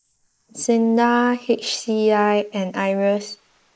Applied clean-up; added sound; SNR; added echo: neural mask model Resemble Enhance denoiser.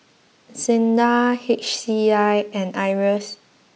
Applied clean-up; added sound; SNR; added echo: none; none; none; none.